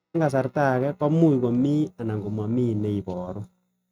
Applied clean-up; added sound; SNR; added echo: neural mask model RNNoise.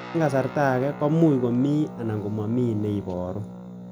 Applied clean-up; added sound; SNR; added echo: none; Guitar; 14 dB; none.